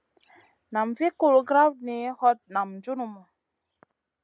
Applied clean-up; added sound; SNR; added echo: none; none; none; none.